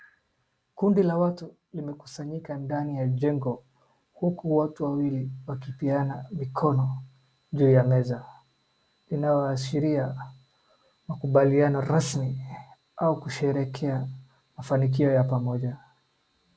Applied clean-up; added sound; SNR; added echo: none; none; none; none.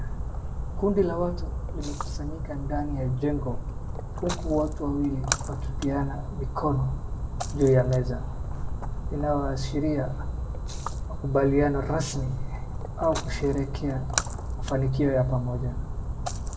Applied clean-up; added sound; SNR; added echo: none; Splash, splatter; 3 dB; reverberation time 0.6 s.